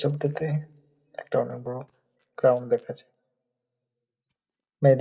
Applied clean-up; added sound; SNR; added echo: neural mask model DeepFilterNet 3.